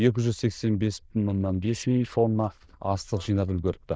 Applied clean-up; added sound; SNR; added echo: neural diffusion model UNIVERSE++.